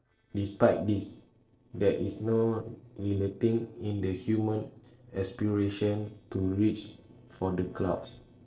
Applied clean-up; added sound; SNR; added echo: neural separator model SepFormer DNS4.